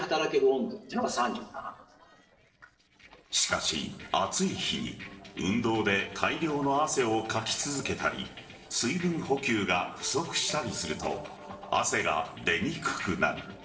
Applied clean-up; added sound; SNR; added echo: neural separator model SepFormer DNS4.